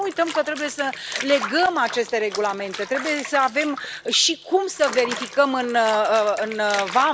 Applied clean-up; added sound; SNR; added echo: none; Bathtub (filling or washing) / Water; 12 dB; none.